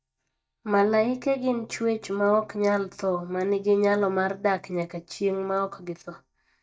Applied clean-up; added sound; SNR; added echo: neural mask model DeepFilterNet 3.